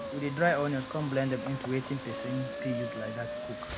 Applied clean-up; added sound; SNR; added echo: none; Car; 2 dB; none.